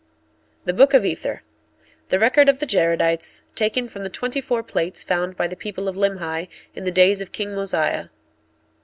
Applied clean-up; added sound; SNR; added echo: none; none; none; none.